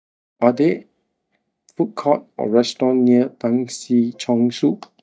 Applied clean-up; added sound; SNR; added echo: neural mask model DeepFilterNet 3.